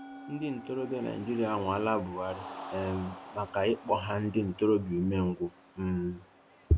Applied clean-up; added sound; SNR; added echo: none; Musical instrument + Cheering; 15 dB; none.